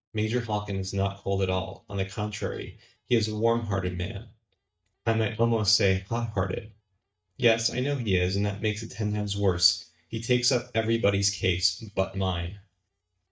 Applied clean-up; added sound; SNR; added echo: neural mask model DeepFilterNet 3.